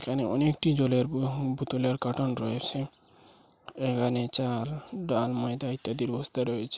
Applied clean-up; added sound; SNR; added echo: none; none; none; none.